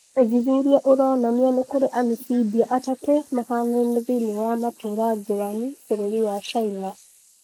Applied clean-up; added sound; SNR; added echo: neural mask model Resemble Enhance denoiser.